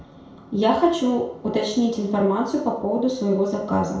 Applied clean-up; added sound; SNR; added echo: none; none; none; reverberation time 0.6 s.